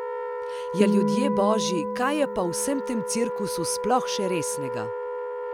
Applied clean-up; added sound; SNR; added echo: none; Piano + Wind instrument, woodwind instrument; 0 dB; none.